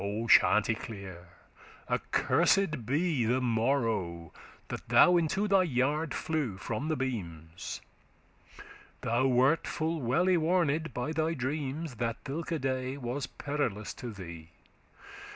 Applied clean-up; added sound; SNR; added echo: none; none; none; none.